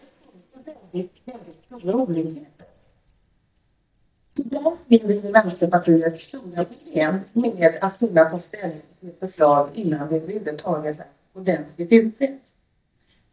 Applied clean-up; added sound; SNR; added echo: neural mask model DeepFilterNet 3.